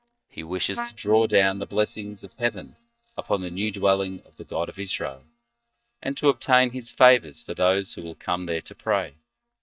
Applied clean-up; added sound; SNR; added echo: neural mask model DeepFilterNet 3.